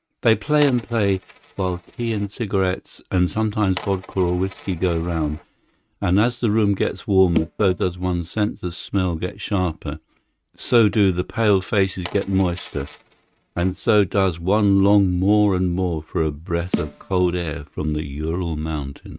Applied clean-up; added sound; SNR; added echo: neural mask model RNNoise.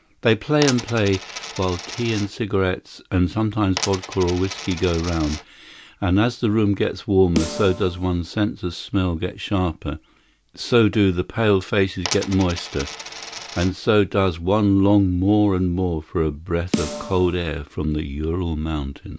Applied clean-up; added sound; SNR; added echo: none; Snare drum + Coin (dropping); 11 dB; none.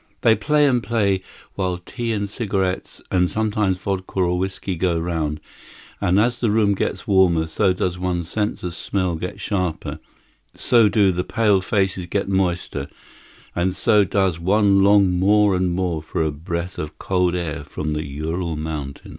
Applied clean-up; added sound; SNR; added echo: none; none; none; none.